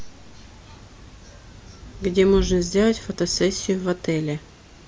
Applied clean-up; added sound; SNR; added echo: none; Thunder / Rain; 13 dB; none.